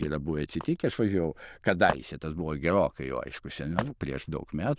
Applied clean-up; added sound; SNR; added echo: neural diffusion model UNIVERSE++.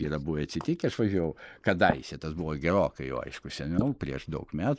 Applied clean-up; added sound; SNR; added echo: neural mask model Resemble Enhance denoiser.